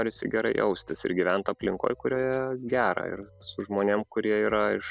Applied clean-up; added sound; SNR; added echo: none; none; none; none.